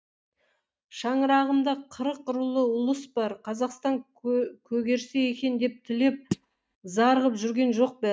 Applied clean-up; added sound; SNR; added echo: neural mask model DeepFilterNet 3.